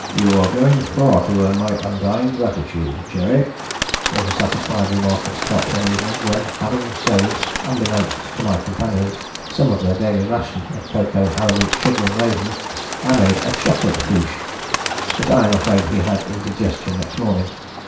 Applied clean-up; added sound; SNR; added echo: none; Bird; 7 dB; reverberation time 0.6 s.